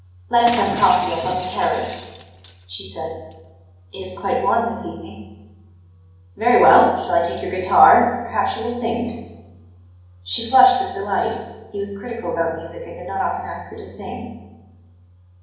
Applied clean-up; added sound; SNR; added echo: none; Shatter; 11 dB; reverberation time 1.0 s.